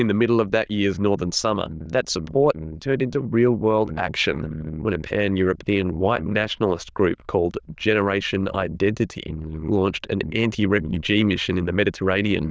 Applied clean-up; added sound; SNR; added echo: neural diffusion model UNIVERSE++.